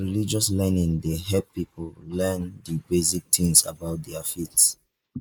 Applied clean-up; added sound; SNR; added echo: neural mask model Resemble Enhance denoiser.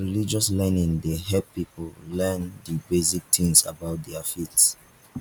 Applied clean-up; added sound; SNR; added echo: none; none; none; none.